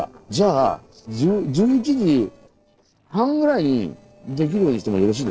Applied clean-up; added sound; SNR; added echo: neural separator model SepFormer DNS4.